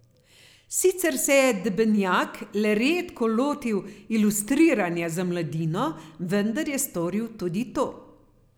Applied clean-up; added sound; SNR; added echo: none; none; none; none.